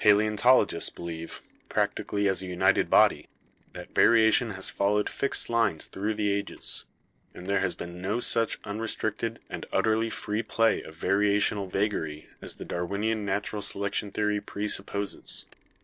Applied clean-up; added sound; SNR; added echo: neural separator model SepFormer DNS4.